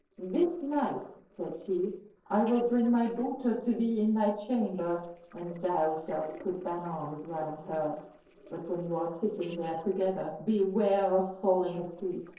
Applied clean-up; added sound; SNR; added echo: neural separator model SepFormer DNS4.